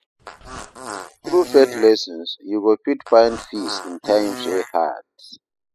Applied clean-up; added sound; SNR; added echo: classical method spectral subtraction.